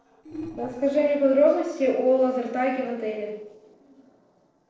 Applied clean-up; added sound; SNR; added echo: neural separator model SepFormer DNS4.